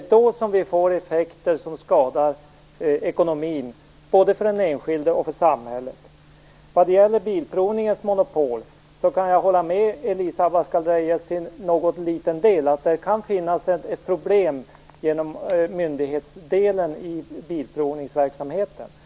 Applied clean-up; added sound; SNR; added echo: none; none; none; none.